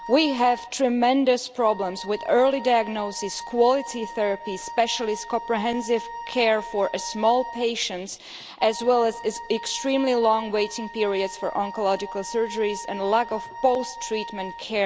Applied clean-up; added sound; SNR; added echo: none; Wind instrument, woodwind instrument; 14 dB; none.